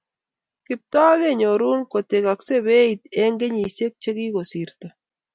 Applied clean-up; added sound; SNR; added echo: none; none; none; none.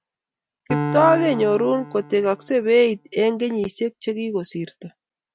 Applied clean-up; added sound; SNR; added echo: none; Piano; 10 dB; none.